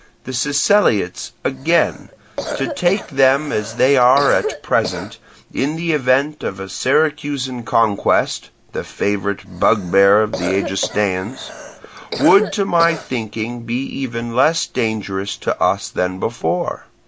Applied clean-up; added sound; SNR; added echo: none; Cough; 10 dB; none.